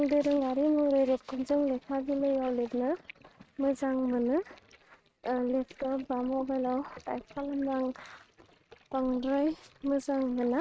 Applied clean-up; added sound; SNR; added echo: neural mask model RNNoise.